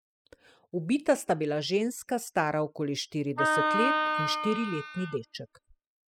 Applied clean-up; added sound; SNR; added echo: classical method spectral subtraction.